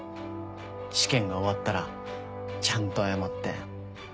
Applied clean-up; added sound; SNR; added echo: none; none; none; none.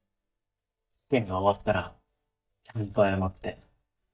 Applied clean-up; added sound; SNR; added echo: neural mask model DeepFilterNet 3.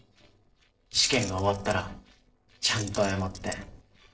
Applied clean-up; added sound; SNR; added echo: neural separator model SepFormer DNS4.